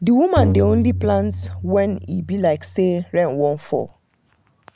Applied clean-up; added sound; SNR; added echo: none; Tabla; 5 dB; none.